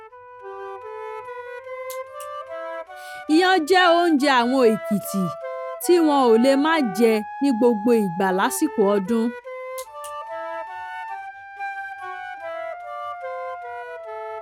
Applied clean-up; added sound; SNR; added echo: none; Wind instrument, woodwind instrument + Wind instrument, woodwind instrument; 10 dB; none.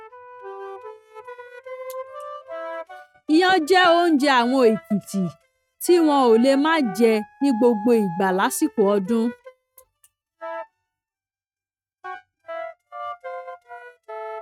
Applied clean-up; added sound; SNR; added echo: neural mask model RNNoise.